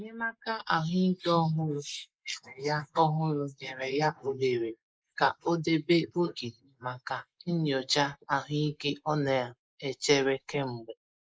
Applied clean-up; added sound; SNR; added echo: neural mask model Resemble Enhance denoiser.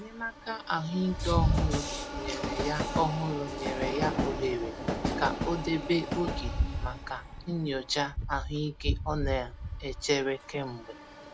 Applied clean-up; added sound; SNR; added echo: none; Train; 0 dB; none.